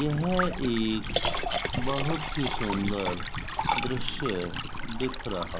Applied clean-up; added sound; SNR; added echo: none; Liquid + Stream; 0 dB; none.